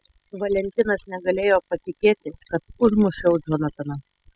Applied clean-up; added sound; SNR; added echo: classical method spectral subtraction.